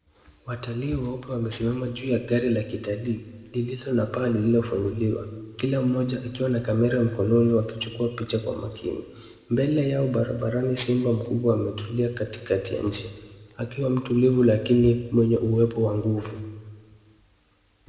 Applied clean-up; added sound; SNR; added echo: none; none; none; reverberation time 1.3 s.